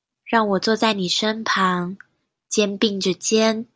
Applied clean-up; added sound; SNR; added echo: none; none; none; none.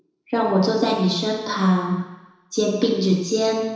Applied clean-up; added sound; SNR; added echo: none; none; none; reverberation time 1.0 s.